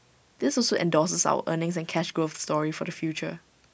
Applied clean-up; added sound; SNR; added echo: none; none; none; none.